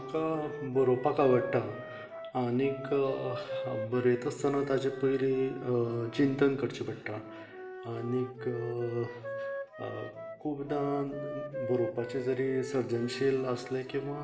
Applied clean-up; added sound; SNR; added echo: none; Wind instrument, woodwind instrument; 10 dB; reverberation time 1.2 s.